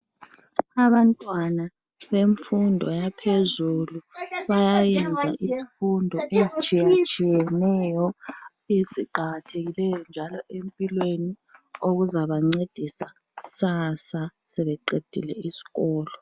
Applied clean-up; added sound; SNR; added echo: none; none; none; none.